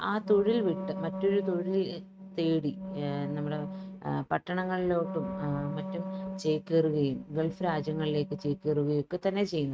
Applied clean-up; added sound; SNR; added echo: neural mask model RNNoise.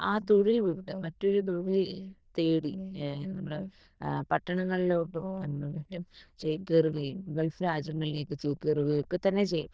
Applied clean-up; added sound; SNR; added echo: neural diffusion model UNIVERSE++.